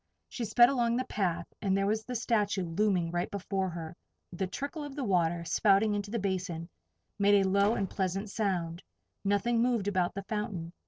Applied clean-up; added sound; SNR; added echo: neural separator model SepFormer DNS4.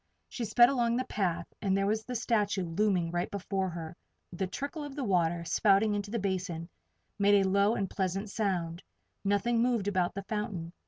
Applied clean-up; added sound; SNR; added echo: none; none; none; none.